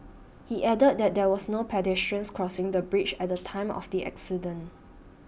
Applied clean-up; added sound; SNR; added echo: none; none; none; none.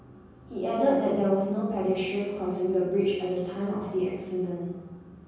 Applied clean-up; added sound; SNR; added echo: none; none; none; reverberation time 1.3 s.